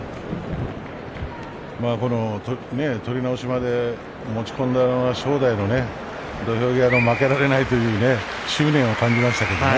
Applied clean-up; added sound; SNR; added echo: none; Thunder; 17 dB; none.